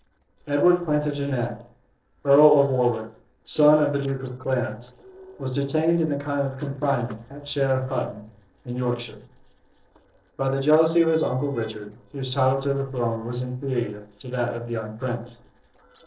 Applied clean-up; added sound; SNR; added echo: neural separator model SepFormer DNS4.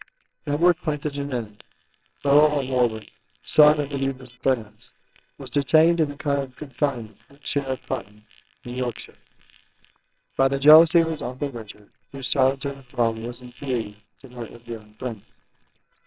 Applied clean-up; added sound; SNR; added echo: neural separator model SepFormer WHAMR!.